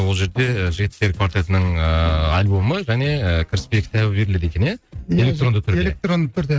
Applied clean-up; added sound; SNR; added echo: neural mask model RNNoise.